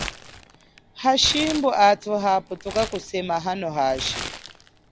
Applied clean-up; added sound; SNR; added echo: none; Crumpling, crinkling; 13 dB; none.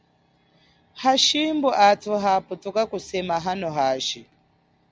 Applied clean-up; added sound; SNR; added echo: none; none; none; none.